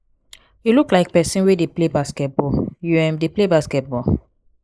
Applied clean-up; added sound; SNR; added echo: neural mask model Resemble Enhance denoiser.